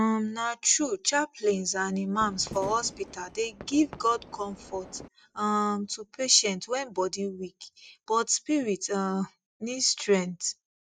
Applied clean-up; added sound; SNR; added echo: none; Fireworks; 15 dB; none.